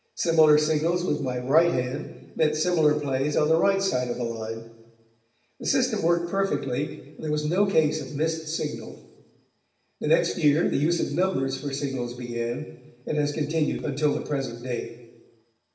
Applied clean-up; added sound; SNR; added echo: none; none; none; reverberation time 1.0 s.